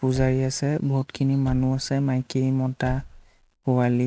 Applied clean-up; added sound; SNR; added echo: none; Slam / Car; 15 dB; none.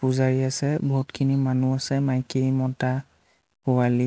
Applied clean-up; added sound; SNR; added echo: none; none; none; none.